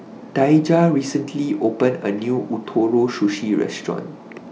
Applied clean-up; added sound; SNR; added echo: none; none; none; none.